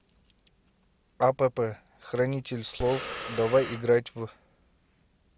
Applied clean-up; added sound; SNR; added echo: none; Breathing; 9 dB; none.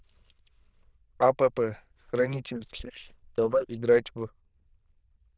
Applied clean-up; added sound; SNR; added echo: neural diffusion model UNIVERSE++.